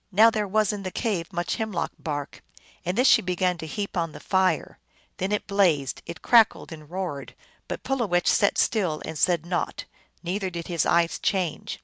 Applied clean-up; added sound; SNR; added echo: none; none; none; none.